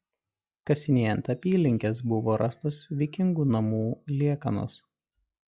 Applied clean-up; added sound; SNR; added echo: classical method log-MMSE.